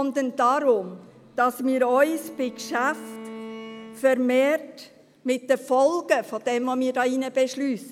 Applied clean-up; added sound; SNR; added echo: none; Bowed string instrument; 18 dB; none.